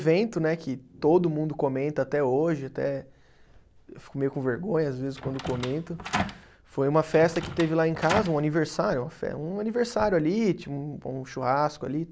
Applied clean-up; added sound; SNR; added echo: none; Door; 7 dB; none.